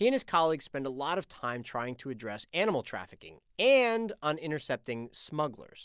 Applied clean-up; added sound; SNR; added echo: none; none; none; none.